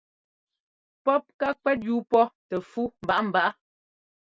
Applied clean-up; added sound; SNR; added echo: none; none; none; none.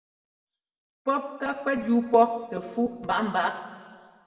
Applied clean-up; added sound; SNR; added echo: none; none; none; reverberation time 1.5 s.